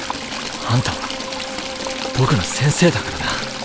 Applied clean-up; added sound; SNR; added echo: none; Stream / Trickle, dribble; 7 dB; none.